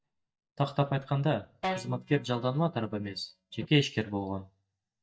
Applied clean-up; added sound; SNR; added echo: neural mask model DeepFilterNet 3.